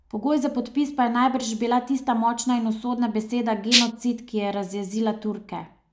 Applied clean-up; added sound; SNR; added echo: none; Rattle (instrument); -4 dB; none.